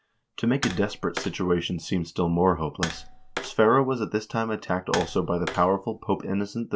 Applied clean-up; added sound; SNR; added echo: none; Tap; 13 dB; none.